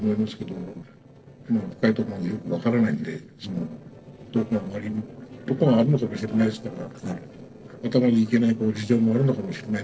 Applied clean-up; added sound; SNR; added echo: neural separator model SepFormer DNS4.